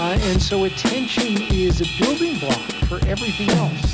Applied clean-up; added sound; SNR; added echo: none; Drum / Drum kit; -1 dB; none.